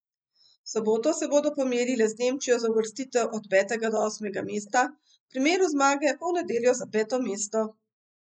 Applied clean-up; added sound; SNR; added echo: neural mask model Resemble Enhance denoiser.